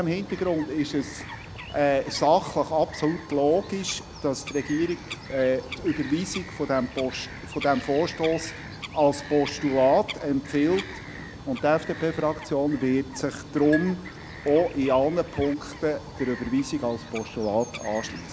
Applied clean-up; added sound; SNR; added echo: none; Bird vocalization, bird call, bird song + Marimba, xylophone; 13 dB; none.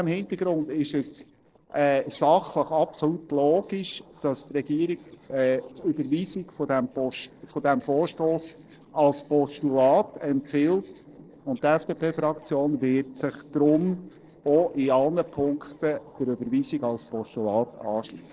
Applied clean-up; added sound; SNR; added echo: neural separator model SepFormer DNS4.